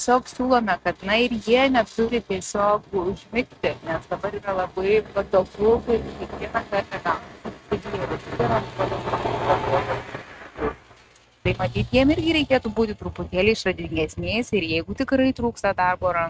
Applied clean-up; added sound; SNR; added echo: neural mask model RNNoise.